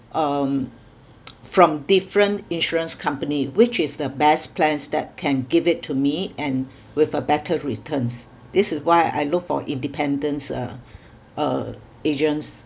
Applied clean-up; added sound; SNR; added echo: none; none; none; none.